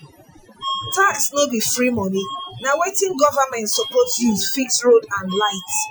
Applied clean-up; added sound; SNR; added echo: classical method Wiener filter.